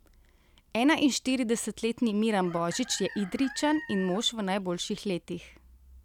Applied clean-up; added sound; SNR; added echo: none; Chicken, rooster; 17 dB; none.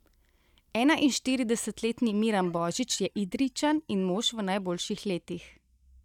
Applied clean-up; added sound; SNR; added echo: neural mask model DeepFilterNet 3.